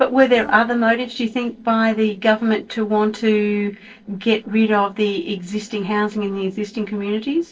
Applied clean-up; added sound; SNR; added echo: neural separator model SepFormer DNS4.